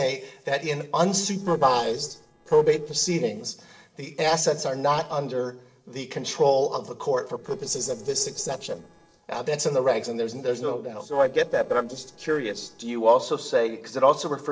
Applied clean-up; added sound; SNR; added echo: neural separator model SepFormer DNS4.